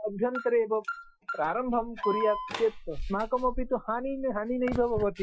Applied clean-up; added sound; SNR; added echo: classical method Wiener filter.